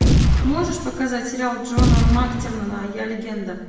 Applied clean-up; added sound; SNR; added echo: none; Boom; -4 dB; reverberation time 1.0 s.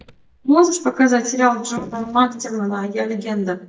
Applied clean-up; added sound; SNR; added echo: neural mask model DeepFilterNet 3.